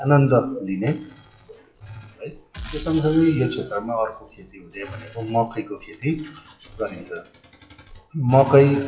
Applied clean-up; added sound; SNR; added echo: classical method WPE with log-MMSE.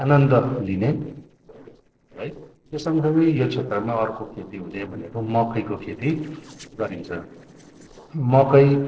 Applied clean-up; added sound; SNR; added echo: neural separator model SepFormer DNS4.